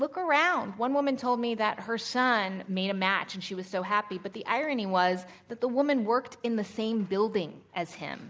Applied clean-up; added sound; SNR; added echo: none; none; none; none.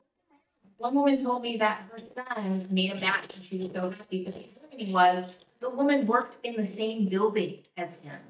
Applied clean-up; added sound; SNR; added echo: neural mask model DeepFilterNet 3.